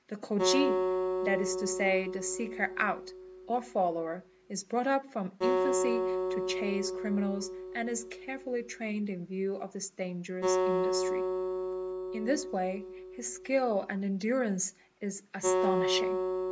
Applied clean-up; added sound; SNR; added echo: none; Acoustic guitar; 0 dB; none.